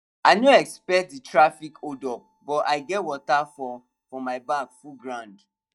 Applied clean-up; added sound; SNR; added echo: neural mask model DeepFilterNet 3.